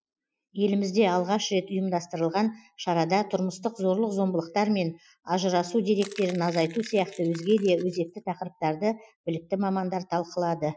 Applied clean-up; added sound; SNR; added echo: classical method Wiener filter.